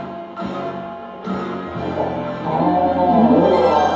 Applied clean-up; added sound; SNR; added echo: none; none; none; reverberation time 0.8 s.